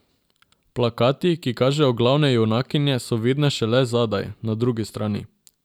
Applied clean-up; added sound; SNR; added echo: none; none; none; none.